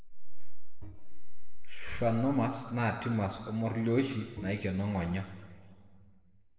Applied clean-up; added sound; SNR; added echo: neural separator model SepFormer DNS4.